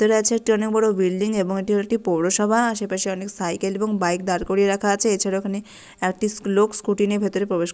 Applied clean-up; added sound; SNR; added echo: none; none; none; none.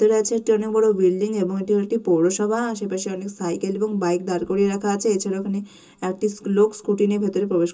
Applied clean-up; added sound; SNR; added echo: none; none; none; reverberation time 0.2 s.